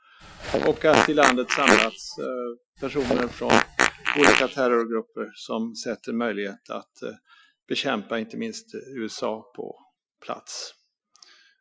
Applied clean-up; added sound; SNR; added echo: classical method Wiener filter.